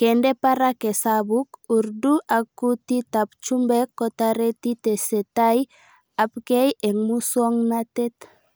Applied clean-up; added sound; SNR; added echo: none; none; none; none.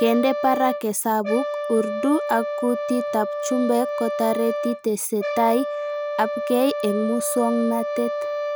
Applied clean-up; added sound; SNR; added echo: none; Brass instrument; 4 dB; none.